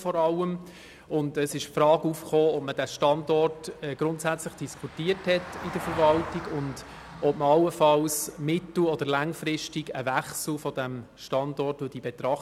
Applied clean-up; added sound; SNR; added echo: none; Vehicle; 18 dB; none.